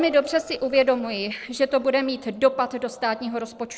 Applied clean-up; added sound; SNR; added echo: neural separator model SepFormer DNS4.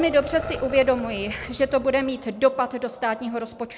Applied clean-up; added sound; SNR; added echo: none; Growling; 17 dB; none.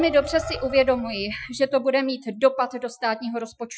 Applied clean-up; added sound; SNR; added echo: classical method Wiener filter.